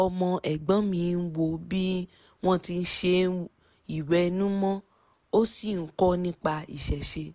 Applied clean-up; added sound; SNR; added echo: none; none; none; none.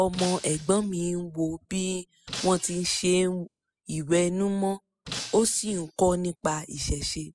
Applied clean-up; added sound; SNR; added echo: classical method spectral subtraction.